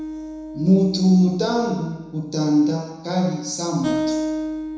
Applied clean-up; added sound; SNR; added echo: none; Acoustic guitar; 9 dB; reverberation time 1.0 s.